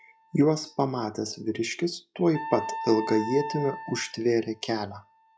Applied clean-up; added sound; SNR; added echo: classical method log-MMSE.